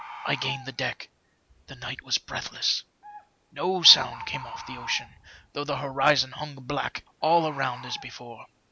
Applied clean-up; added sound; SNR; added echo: none; Bird; 16 dB; none.